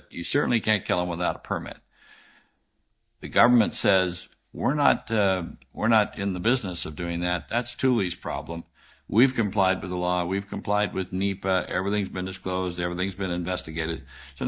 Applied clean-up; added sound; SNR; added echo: neural mask model DeepFilterNet 3.